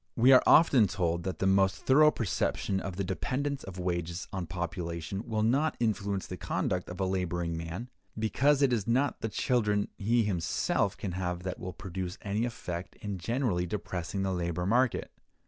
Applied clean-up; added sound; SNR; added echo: none; none; none; none.